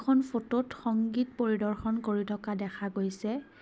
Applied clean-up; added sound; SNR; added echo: none; none; none; none.